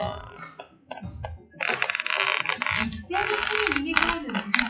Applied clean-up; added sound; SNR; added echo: classical method WPE with log-MMSE.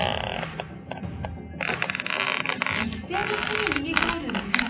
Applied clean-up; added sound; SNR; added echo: none; Squeak; -4 dB; reverberation time 0.6 s.